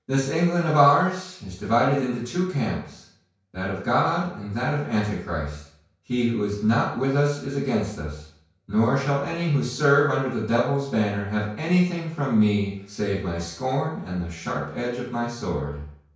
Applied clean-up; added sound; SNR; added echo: none; none; none; reverberation time 0.5 s.